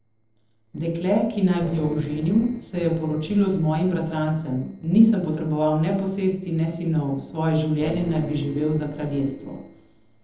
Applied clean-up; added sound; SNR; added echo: neural separator model SepFormer DNS4.